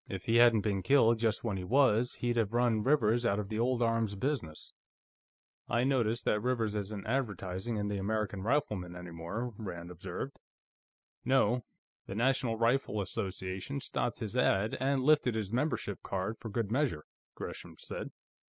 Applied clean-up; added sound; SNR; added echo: none; none; none; none.